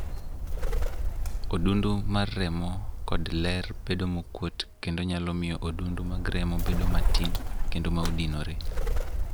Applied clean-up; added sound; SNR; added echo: none; Bird; -3 dB; none.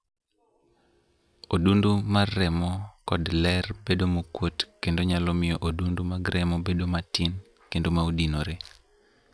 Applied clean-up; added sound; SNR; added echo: none; none; none; none.